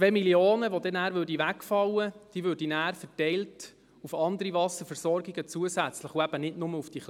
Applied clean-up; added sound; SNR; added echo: none; none; none; none.